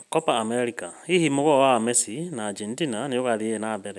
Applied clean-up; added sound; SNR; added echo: none; none; none; none.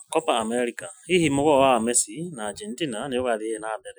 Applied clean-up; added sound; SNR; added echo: classical method Wiener filter.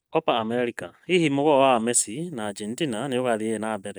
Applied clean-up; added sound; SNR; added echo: neural mask model DeepFilterNet 3.